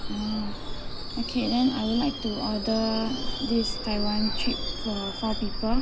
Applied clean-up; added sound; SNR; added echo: none; Screech / Subway, metro, underground; 2 dB; none.